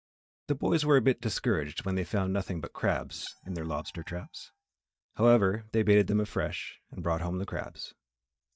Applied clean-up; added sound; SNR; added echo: neural mask model DeepFilterNet 3.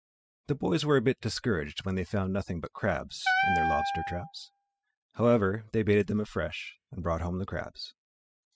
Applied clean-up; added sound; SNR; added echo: classical method spectral subtraction.